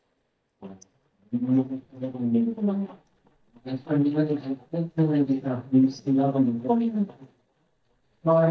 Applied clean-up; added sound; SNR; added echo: neural mask model DeepFilterNet 3.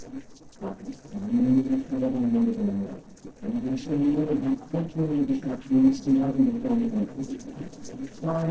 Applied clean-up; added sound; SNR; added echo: neural separator model SepFormer DNS4.